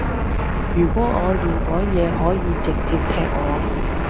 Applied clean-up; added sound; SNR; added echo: none; Fixed-wing aircraft, airplane; -3 dB; none.